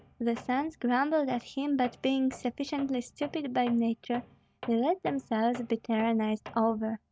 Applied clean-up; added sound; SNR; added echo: none; Tools; 20 dB; none.